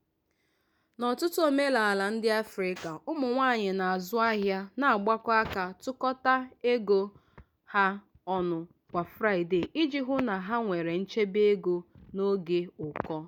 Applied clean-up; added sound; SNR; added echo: none; none; none; none.